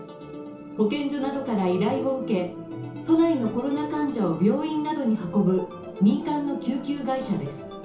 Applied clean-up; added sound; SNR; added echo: none; none; none; reverberation time 0.6 s.